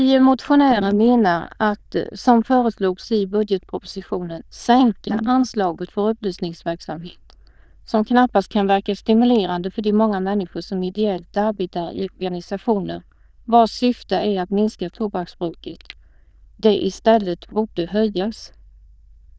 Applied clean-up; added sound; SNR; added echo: neural diffusion model UNIVERSE++.